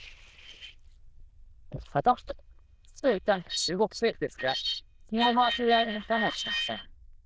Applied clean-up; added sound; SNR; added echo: neural diffusion model UNIVERSE++.